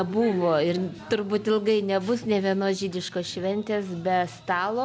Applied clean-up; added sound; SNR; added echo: none; none; none; none.